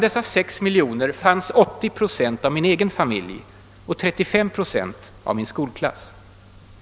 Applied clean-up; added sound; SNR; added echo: none; none; none; none.